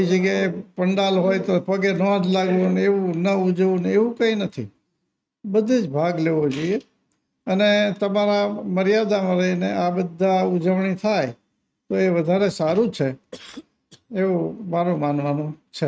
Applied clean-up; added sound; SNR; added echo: neural mask model RNNoise.